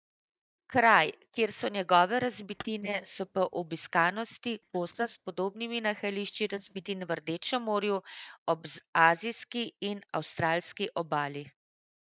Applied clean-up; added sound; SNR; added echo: neural mask model DeepFilterNet 3.